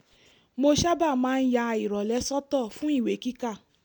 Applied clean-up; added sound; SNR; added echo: none; none; none; none.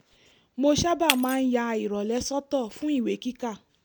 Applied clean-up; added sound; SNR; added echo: none; Shatter; 10 dB; none.